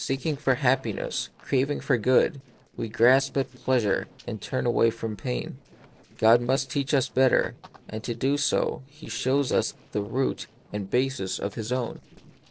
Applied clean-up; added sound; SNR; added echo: neural separator model SepFormer DNS4.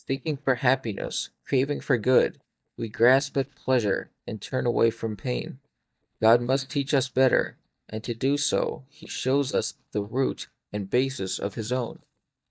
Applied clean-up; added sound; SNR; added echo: neural mask model DeepFilterNet 3.